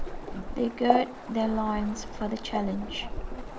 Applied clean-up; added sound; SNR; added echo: none; Waves, surf; 2 dB; none.